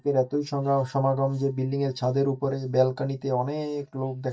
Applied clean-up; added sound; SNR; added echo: neural mask model DeepFilterNet 3.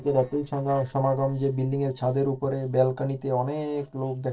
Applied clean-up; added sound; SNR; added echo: neural separator model SepFormer DNS4.